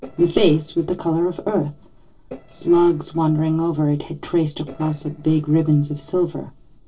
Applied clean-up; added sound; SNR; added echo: neural separator model SepFormer DNS4.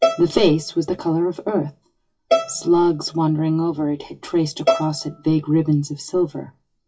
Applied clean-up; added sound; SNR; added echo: classical method WPE with log-MMSE.